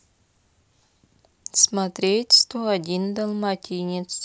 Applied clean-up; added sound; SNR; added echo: none; none; none; none.